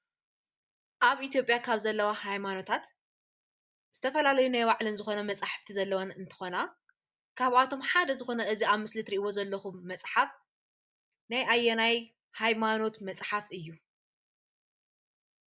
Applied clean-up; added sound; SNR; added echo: none; none; none; none.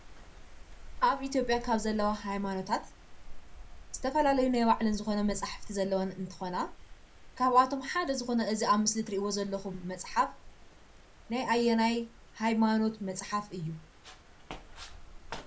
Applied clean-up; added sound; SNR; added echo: none; Wind; 14 dB; reverberation time 0.2 s.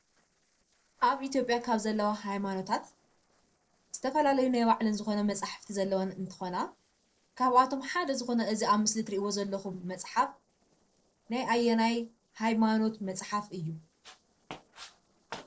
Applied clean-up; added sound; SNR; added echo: neural separator model SepFormer DNS4.